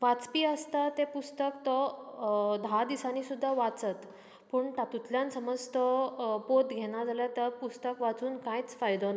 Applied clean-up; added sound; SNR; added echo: none; none; none; none.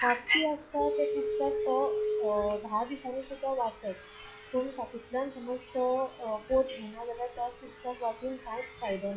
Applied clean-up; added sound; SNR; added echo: classical method log-MMSE.